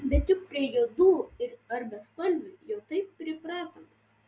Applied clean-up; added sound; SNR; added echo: none; none; none; none.